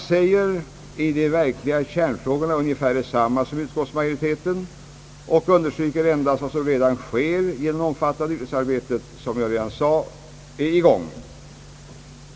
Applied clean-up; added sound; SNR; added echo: none; none; none; none.